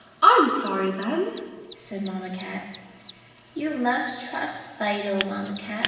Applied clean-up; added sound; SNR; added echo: none; Mechanisms; 14 dB; reverberation time 1.2 s.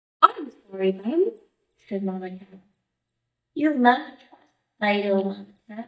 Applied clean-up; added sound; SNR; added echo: neural mask model DeepFilterNet 3.